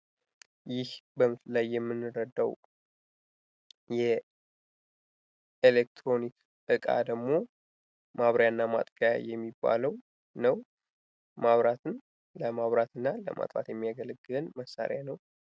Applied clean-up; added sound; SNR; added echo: none; none; none; none.